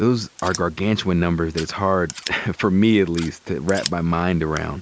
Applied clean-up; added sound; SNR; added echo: neural mask model Resemble Enhance denoiser.